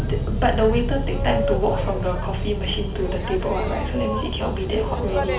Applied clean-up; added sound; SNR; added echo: none; Boat, Water vehicle; -1 dB; reverberation time 0.4 s.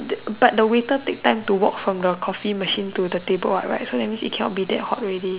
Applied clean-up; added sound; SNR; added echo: none; none; none; none.